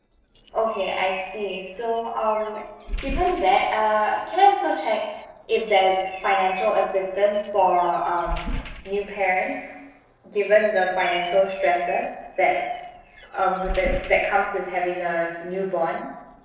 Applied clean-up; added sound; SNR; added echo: neural separator model SepFormer DNS4.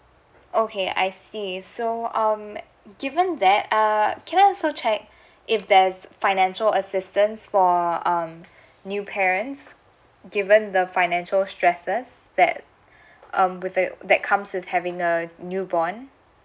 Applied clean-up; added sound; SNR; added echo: none; none; none; none.